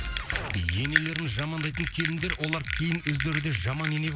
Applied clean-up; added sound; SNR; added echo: none; Bell; -2 dB; none.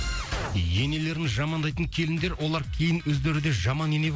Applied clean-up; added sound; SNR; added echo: none; none; none; none.